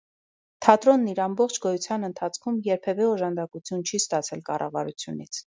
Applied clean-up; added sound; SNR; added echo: none; none; none; none.